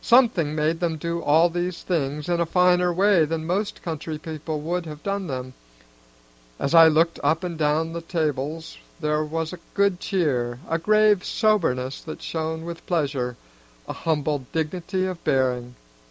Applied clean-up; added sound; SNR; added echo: none; none; none; none.